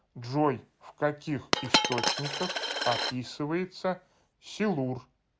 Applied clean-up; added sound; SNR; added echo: none; Coin (dropping); 0 dB; none.